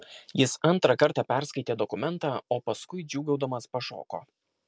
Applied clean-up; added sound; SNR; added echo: none; none; none; none.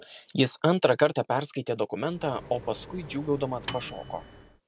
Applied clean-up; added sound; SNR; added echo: none; Microwave oven; 14 dB; none.